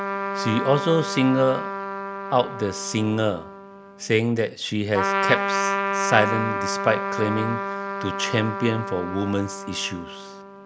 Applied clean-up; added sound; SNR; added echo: none; Trumpet; 4 dB; none.